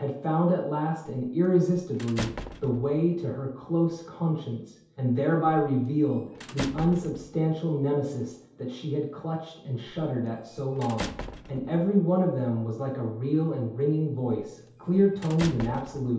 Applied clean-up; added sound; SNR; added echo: none; Squeak / Slam / Human group actions; 16 dB; reverberation time 0.8 s.